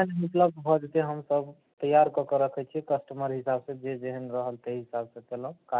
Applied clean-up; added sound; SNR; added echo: none; none; none; none.